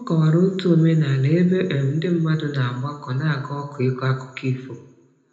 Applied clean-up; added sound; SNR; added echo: none; none; none; reverberation time 0.7 s.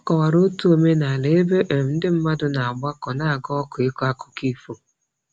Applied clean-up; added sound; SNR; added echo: none; none; none; none.